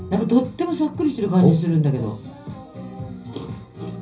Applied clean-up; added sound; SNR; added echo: none; none; none; reverberation time 0.5 s.